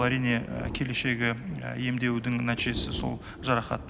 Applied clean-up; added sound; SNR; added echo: none; Thunder; 10 dB; none.